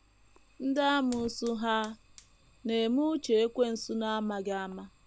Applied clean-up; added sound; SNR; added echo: none; Fire; 16 dB; none.